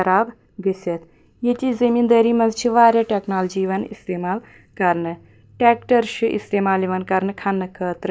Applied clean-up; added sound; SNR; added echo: none; none; none; none.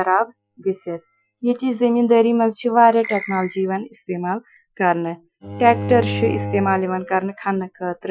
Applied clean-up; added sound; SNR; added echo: classical method Wiener filter.